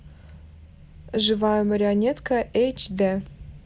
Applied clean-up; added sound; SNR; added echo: none; none; none; none.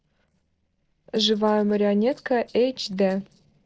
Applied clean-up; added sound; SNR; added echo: neural separator model SepFormer DNS4.